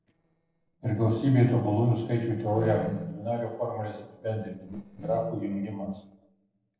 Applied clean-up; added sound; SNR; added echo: neural separator model SepFormer DNS4.